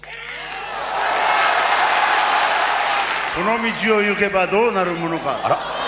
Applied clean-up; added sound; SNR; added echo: none; none; none; none.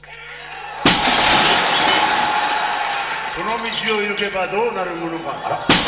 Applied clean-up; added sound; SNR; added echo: none; Shatter; 1 dB; reverberation time 1.4 s.